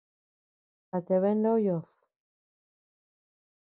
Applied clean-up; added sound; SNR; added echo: none; none; none; none.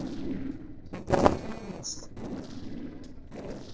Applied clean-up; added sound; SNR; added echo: neural separator model SepFormer DNS4.